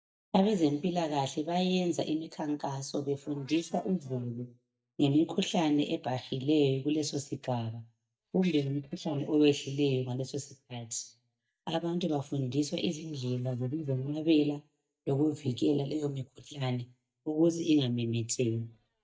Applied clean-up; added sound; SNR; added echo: neural mask model DeepFilterNet 3.